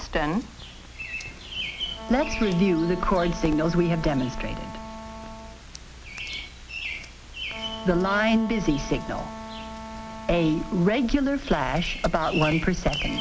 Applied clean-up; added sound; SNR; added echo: none; Bird vocalization, bird call, bird song + Wind instrument, woodwind instrument; 11 dB; none.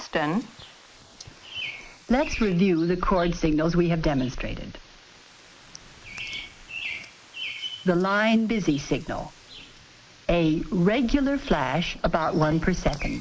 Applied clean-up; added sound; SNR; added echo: neural mask model Resemble Enhance denoiser.